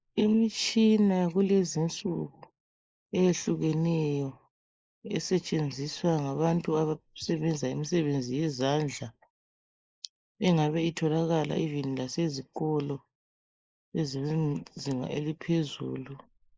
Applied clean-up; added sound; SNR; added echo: neural mask model Resemble Enhance denoiser.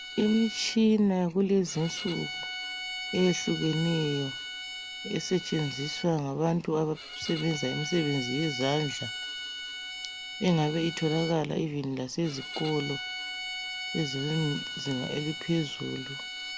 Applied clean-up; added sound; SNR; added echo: none; Bowed string instrument; 9 dB; none.